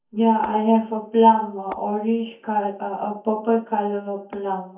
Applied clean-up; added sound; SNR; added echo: neural mask model DeepFilterNet 3.